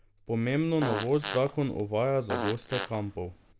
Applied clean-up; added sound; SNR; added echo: none; Fart; 8 dB; none.